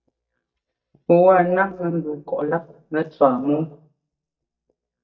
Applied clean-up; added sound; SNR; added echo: neural mask model DeepFilterNet 3.